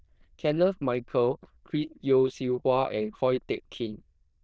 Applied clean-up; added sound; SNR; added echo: neural diffusion model UNIVERSE++.